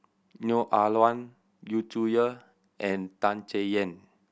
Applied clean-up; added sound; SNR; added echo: none; none; none; none.